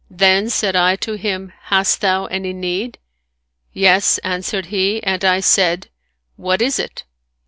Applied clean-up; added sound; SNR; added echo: none; none; none; none.